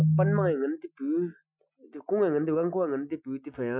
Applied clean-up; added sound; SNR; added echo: classical method Wiener filter.